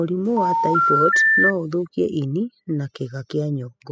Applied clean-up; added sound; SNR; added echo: classical method spectral subtraction.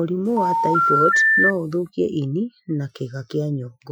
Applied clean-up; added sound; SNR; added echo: classical method Wiener filter.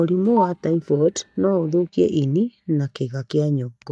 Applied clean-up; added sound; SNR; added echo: neural mask model DeepFilterNet 3.